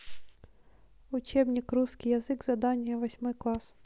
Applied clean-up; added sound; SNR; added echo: none; none; none; none.